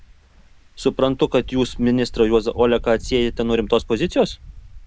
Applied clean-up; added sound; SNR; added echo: none; Wind; 14 dB; none.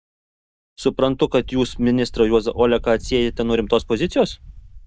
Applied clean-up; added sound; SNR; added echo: neural mask model DeepFilterNet 3.